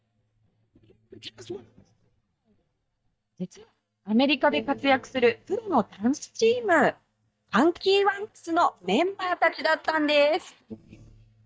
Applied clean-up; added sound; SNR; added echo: neural mask model DeepFilterNet 3.